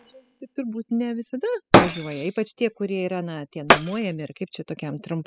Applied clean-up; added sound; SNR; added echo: classical method spectral subtraction.